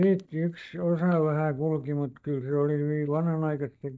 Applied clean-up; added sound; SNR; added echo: neural mask model DeepFilterNet 3.